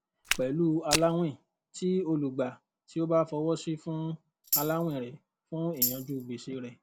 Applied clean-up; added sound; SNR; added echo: none; Walk, footsteps + Tambourine; 3 dB; none.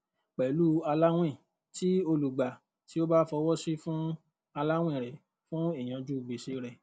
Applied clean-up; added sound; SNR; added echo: none; none; none; none.